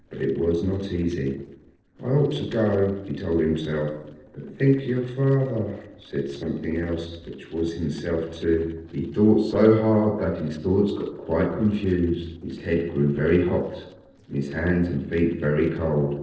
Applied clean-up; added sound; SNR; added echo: neural separator model SepFormer DNS4.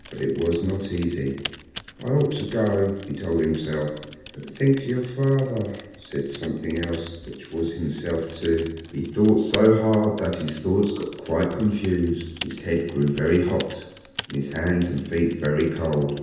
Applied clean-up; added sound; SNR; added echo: none; Typing; 17 dB; reverberation time 0.9 s.